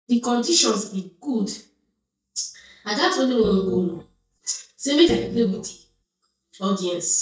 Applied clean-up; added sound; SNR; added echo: neural mask model DeepFilterNet 3.